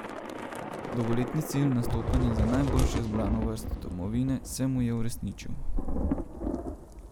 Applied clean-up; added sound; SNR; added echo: none; Thunder / Rain; 3 dB; none.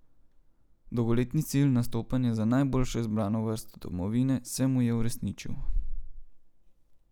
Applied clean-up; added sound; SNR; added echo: none; none; none; none.